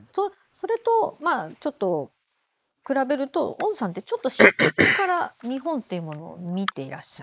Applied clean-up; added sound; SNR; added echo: neural mask model Resemble Enhance denoiser.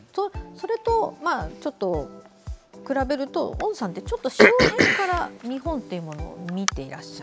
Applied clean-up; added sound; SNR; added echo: none; Cough; -4 dB; none.